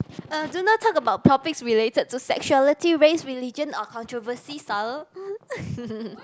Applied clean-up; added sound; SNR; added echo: none; none; none; none.